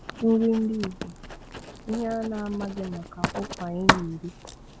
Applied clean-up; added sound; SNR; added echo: none; Writing; 3 dB; none.